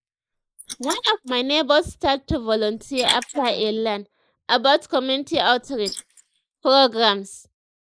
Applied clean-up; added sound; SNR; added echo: neural mask model Resemble Enhance denoiser.